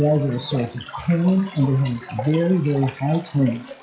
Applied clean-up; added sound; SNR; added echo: classical method WPE with log-MMSE.